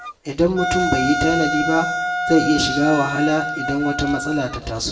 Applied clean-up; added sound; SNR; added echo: none; Wind instrument, woodwind instrument; 4 dB; reverberation time 0.6 s.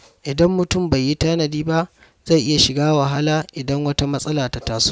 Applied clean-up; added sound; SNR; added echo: none; none; none; none.